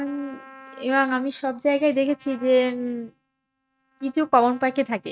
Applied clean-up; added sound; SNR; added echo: neural mask model RNNoise.